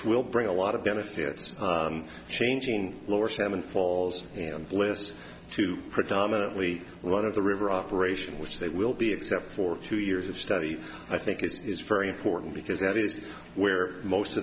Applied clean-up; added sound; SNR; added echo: none; none; none; none.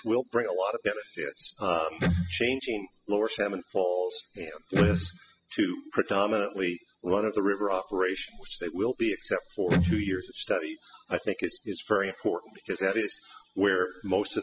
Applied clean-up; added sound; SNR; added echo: classical method spectral subtraction.